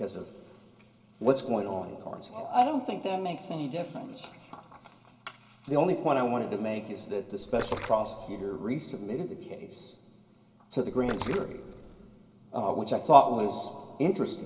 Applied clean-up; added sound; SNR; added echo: none; Splash, splatter; 12 dB; reverberation time 2.1 s.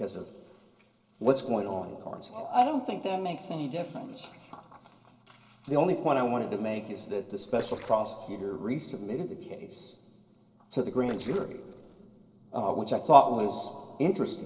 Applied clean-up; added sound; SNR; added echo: neural separator model SepFormer DNS4.